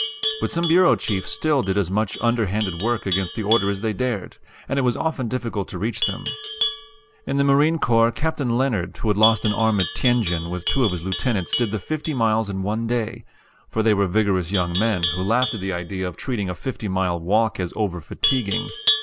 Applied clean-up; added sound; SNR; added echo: none; Livestock, farm animals, working animals; 9 dB; none.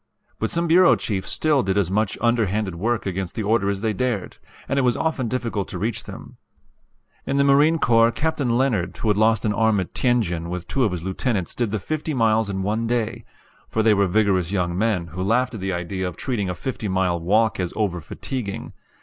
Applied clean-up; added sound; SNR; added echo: none; none; none; none.